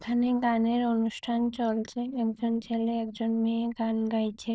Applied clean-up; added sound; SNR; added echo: neural diffusion model UNIVERSE++.